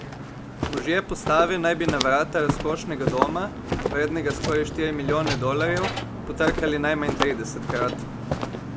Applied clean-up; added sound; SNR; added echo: none; Walk, footsteps; 3 dB; none.